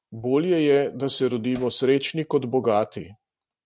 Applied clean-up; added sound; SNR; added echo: neural mask model RNNoise.